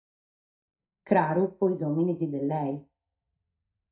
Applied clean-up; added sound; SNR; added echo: neural mask model DeepFilterNet 3.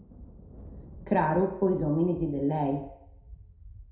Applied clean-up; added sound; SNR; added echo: none; Thunder; 17 dB; reverberation time 0.6 s.